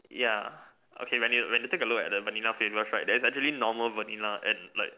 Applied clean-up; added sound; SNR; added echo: none; none; none; none.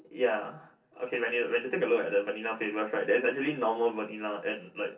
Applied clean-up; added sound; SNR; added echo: none; none; none; reverberation time 0.3 s.